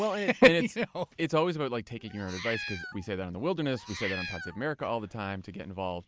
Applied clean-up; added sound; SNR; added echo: none; Meow; 11 dB; none.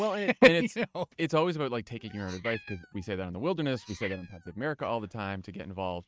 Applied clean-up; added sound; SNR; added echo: neural mask model RNNoise.